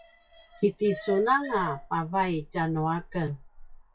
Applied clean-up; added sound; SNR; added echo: classical method WPE with log-MMSE.